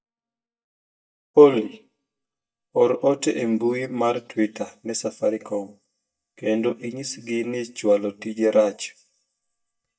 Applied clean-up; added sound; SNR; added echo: neural mask model DeepFilterNet 3.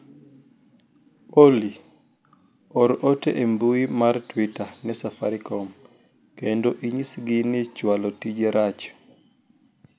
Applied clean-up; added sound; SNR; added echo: none; none; none; none.